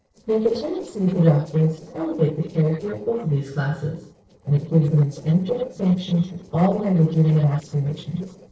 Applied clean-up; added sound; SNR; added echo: neural separator model SepFormer DNS4.